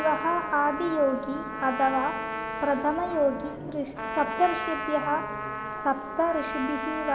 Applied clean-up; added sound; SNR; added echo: none; Trumpet; 6 dB; none.